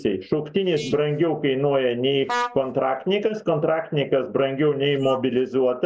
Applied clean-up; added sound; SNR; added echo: neural mask model Resemble Enhance denoiser.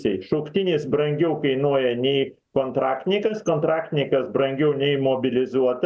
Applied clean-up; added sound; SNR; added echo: none; none; none; none.